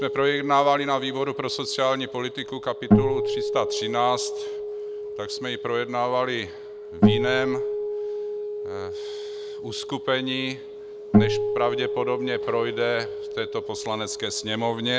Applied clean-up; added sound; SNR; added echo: none; Acoustic guitar; 0 dB; none.